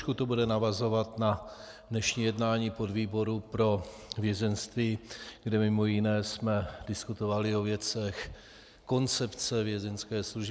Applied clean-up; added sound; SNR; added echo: none; none; none; none.